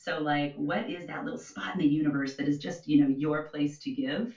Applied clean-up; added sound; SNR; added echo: none; none; none; reverberation time 0.2 s.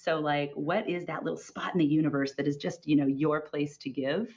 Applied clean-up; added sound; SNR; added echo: none; none; none; none.